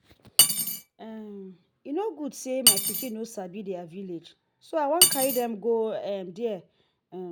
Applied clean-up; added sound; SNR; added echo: none; Cutlery, silverware; -3 dB; none.